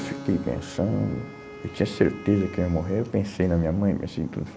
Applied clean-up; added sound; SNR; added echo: none; Wind instrument, woodwind instrument + Keyboard (musical); 16 dB; none.